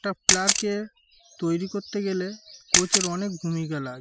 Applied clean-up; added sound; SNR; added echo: classical method spectral subtraction.